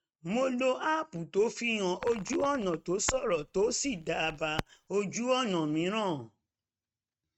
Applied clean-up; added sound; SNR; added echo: neural mask model RNNoise.